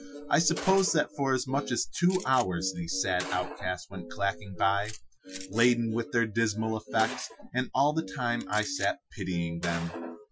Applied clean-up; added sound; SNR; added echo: classical method Wiener filter.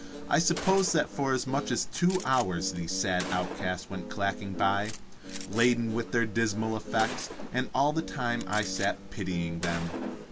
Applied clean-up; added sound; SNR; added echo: none; Gunshot, gunfire + Guitar; 10 dB; none.